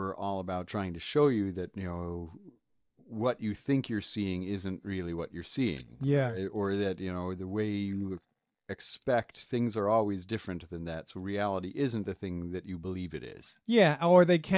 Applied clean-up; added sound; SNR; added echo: neural mask model DeepFilterNet 3.